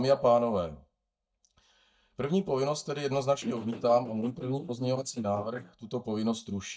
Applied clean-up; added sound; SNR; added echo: neural mask model DeepFilterNet 3.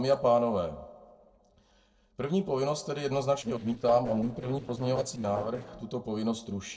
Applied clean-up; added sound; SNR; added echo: neural separator model SepFormer DNS4.